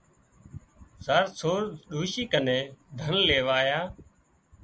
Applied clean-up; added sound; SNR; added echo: none; none; none; none.